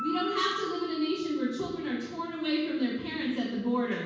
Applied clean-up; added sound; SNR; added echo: none; Piano; 13 dB; reverberation time 1.2 s.